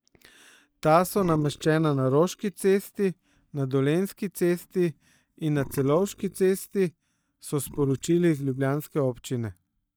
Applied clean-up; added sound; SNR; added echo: neural mask model DeepFilterNet 3.